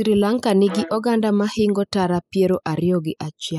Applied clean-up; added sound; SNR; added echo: classical method spectral subtraction.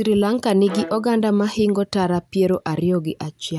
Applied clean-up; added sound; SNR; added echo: none; Bowed string instrument; 17 dB; none.